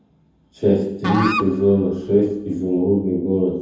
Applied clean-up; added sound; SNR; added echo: none; Musical instrument; 8 dB; reverberation time 0.9 s.